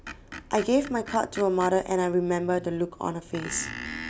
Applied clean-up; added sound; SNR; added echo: none; Screech; 14 dB; none.